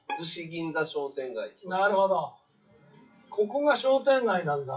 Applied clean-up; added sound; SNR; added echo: classical method WPE with log-MMSE.